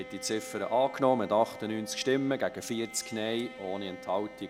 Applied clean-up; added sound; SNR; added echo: none; Bowed string instrument; 15 dB; none.